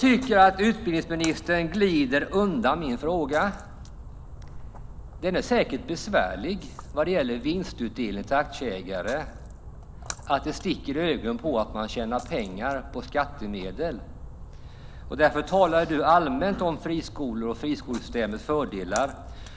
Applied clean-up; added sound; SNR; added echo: none; Splash, splatter; 14 dB; none.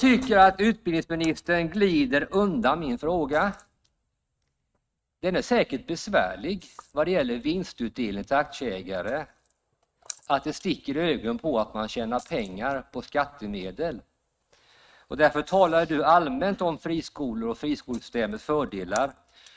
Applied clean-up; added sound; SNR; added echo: neural mask model RNNoise.